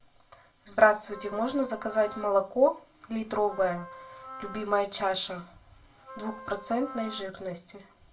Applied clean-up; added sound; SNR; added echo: none; Wind instrument, woodwind instrument; 16 dB; reverberation time 0.2 s.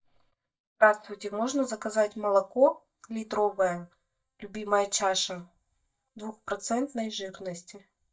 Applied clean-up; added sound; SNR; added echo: neural mask model DeepFilterNet 3.